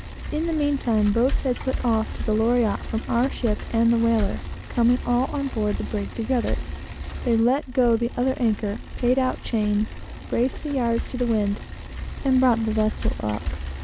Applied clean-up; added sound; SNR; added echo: none; Bicycle; 6 dB; none.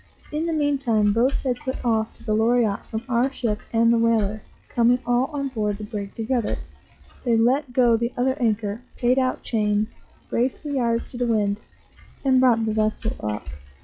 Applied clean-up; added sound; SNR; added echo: classical method log-MMSE.